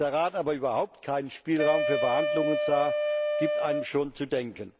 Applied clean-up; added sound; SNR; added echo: none; Wind instrument, woodwind instrument; -1 dB; none.